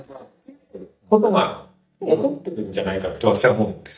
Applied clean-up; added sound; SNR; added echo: neural mask model DeepFilterNet 3.